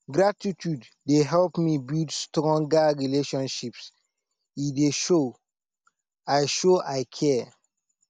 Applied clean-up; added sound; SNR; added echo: none; none; none; none.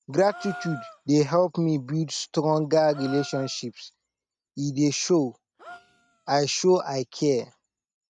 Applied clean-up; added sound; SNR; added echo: neural mask model RNNoise.